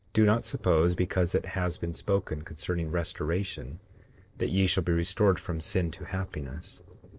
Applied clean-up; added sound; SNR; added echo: neural separator model SepFormer DNS4.